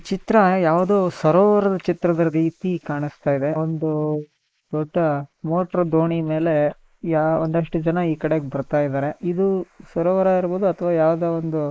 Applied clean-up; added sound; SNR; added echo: neural mask model Resemble Enhance denoiser.